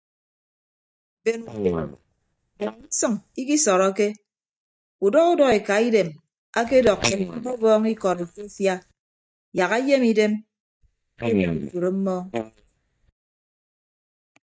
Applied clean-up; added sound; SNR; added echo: neural mask model DeepFilterNet 3.